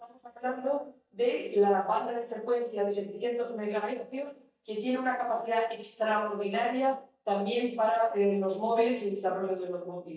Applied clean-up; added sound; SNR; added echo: neural mask model DeepFilterNet 3.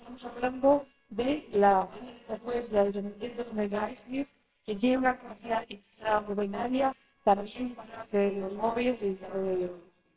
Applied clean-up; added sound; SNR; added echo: neural separator model SepFormer WHAMR!.